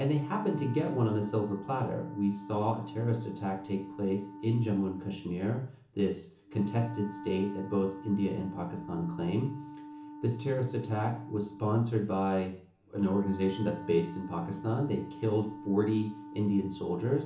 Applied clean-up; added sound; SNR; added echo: none; Wind instrument, woodwind instrument; 14 dB; reverberation time 0.8 s.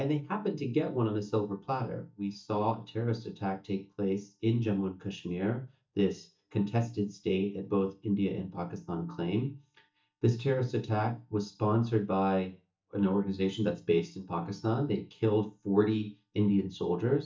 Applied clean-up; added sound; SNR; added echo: neural mask model DeepFilterNet 3.